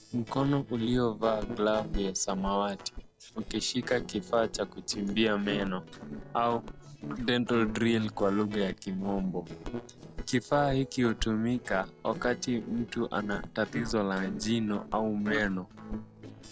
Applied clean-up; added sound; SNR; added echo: neural separator model SepFormer DNS4.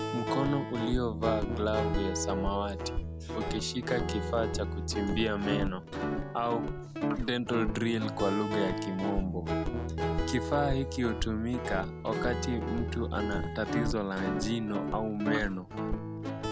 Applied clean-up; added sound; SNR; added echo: none; Guitar; 0 dB; none.